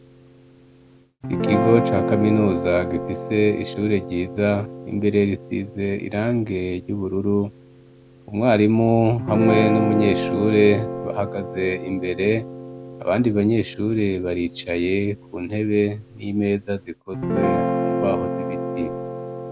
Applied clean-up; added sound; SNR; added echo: none; Guitar; 6 dB; none.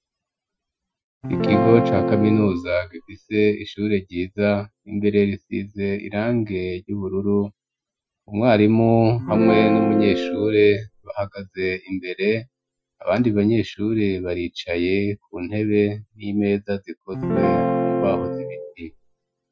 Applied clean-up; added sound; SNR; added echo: classical method Wiener filter.